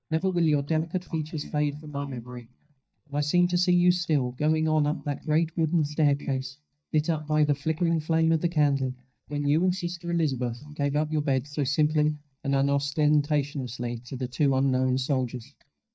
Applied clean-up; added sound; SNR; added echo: neural mask model DeepFilterNet 3.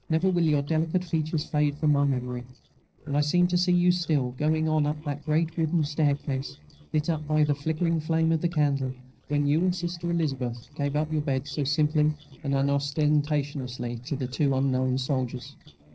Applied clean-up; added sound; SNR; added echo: neural separator model SepFormer DNS4.